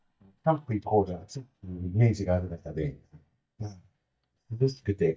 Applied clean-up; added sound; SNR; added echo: neural mask model DeepFilterNet 3.